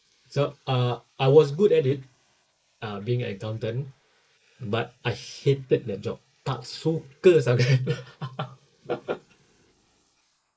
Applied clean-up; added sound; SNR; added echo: neural mask model Resemble Enhance denoiser.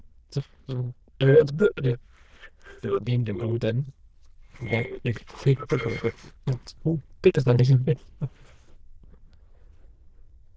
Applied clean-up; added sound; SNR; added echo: neural diffusion model UNIVERSE++.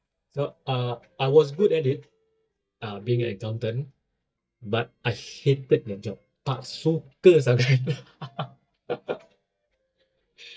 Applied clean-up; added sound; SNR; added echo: neural mask model DeepFilterNet 3.